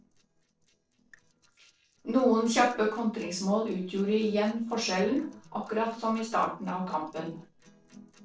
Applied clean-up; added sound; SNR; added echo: neural separator model SepFormer DNS4.